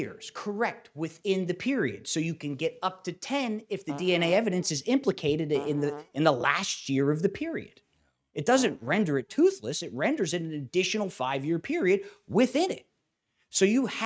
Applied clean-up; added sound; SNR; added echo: neural mask model RNNoise.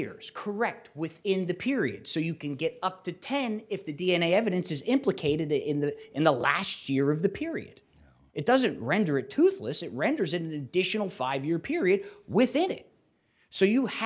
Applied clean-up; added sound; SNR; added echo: none; none; none; none.